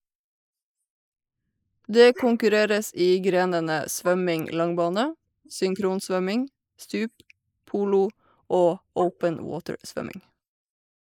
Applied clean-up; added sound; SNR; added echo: neural mask model Resemble Enhance denoiser.